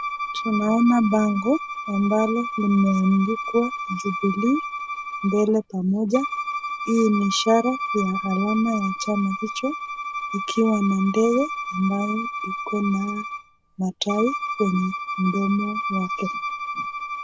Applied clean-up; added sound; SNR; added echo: none; Bowed string instrument; 7 dB; none.